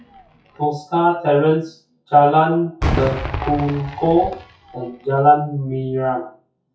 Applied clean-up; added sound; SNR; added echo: classical method WPE with log-MMSE.